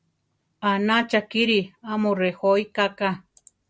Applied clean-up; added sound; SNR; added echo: none; none; none; none.